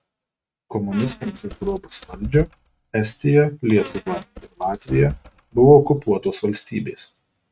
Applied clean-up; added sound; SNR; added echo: neural mask model RNNoise.